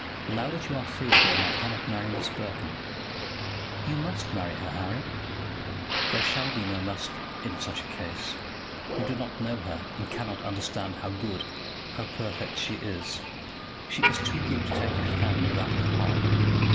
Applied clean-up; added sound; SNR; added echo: none; Motor vehicle (road); -5 dB; none.